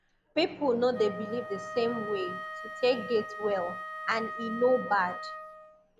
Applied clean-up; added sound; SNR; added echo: none; Wind instrument, woodwind instrument; 10 dB; none.